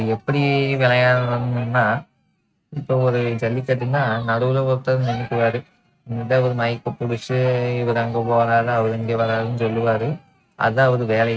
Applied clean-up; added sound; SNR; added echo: neural mask model RNNoise.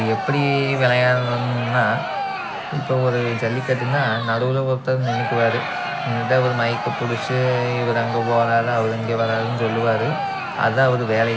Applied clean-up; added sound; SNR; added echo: none; Crowd; 7 dB; none.